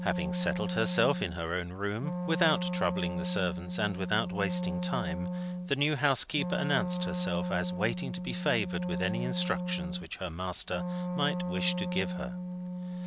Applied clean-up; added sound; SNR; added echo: none; Wind instrument, woodwind instrument; 2 dB; none.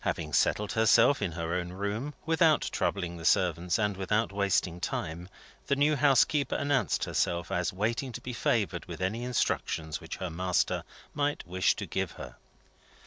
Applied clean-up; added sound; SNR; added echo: none; none; none; none.